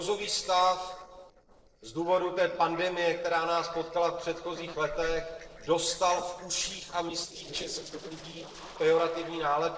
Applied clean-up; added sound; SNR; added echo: neural separator model SepFormer DNS4.